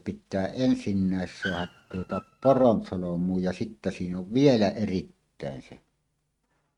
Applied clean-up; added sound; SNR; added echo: neural mask model RNNoise.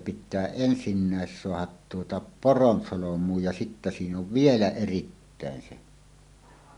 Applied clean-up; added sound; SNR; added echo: none; none; none; none.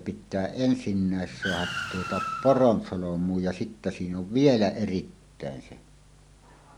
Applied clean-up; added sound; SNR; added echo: none; Car; 9 dB; none.